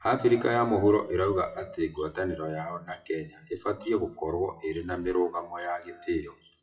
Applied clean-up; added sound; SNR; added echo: classical method WPE with log-MMSE.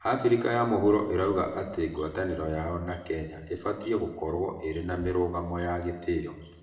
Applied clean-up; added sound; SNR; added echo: none; Bass drum; 19 dB; reverberation time 1.0 s.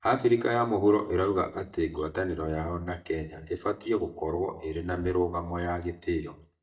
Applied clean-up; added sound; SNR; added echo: neural mask model DeepFilterNet 3.